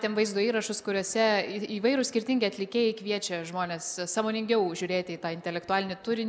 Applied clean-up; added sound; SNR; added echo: none; none; none; none.